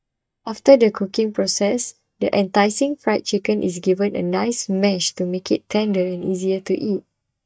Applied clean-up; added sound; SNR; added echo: neural mask model DeepFilterNet 3.